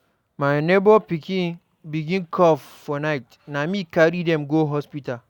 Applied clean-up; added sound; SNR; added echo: none; none; none; none.